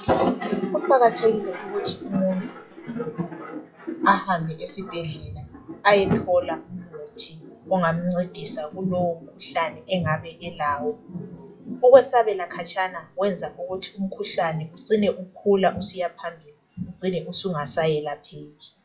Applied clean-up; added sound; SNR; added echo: classical method WPE with log-MMSE.